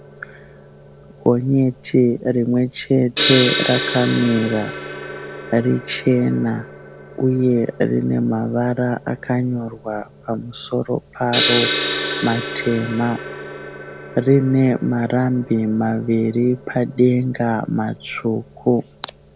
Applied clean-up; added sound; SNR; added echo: none; Gong; 8 dB; none.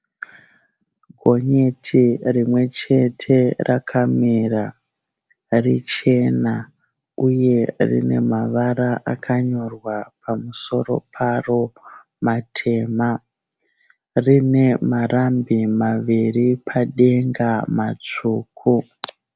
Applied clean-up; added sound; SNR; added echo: none; none; none; none.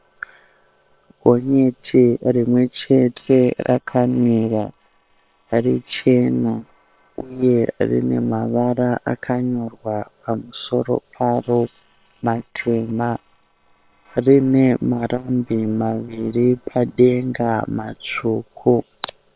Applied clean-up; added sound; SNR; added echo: neural separator model SepFormer WHAM!.